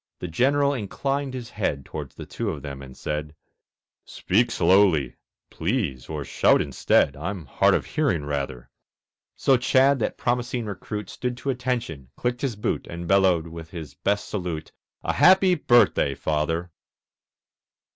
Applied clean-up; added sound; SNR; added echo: none; none; none; none.